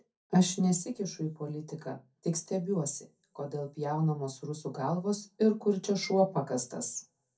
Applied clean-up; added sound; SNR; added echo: none; none; none; reverberation time 0.3 s.